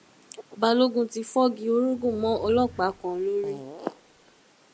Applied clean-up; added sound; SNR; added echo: none; Fart / Drawer open or close; 18 dB; none.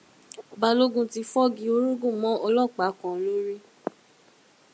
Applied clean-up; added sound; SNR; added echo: none; none; none; none.